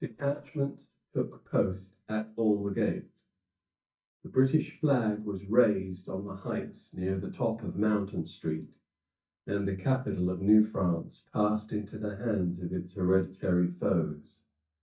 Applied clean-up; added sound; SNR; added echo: neural mask model DeepFilterNet 3.